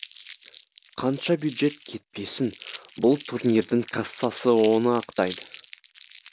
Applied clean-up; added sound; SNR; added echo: none; Crumpling, crinkling; 20 dB; none.